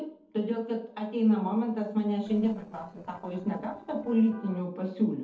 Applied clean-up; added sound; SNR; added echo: neural separator model SepFormer DNS4.